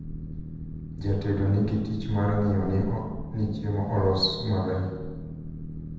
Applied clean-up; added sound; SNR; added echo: none; Boat, Water vehicle; 8 dB; reverberation time 1.0 s.